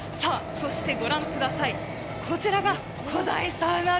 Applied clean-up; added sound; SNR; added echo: none; Train; 7 dB; none.